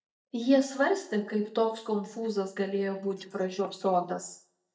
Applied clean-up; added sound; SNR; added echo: neural mask model DeepFilterNet 3.